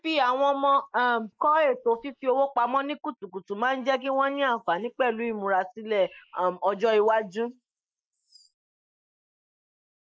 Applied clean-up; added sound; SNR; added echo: neural mask model Resemble Enhance denoiser.